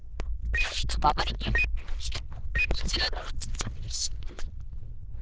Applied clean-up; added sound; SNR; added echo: neural diffusion model UNIVERSE++.